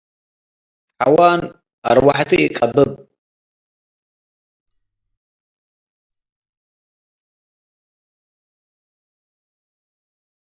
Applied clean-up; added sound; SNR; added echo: neural mask model DeepFilterNet 3.